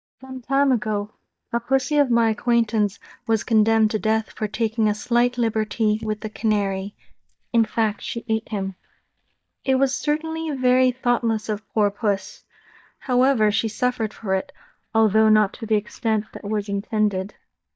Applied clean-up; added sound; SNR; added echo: neural mask model DeepFilterNet 3.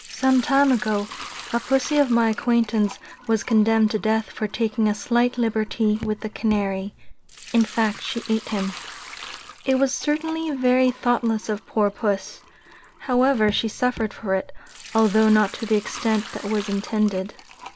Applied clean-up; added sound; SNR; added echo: none; Raindrop / Drip + Sink (filling or washing) / Liquid; 17 dB; none.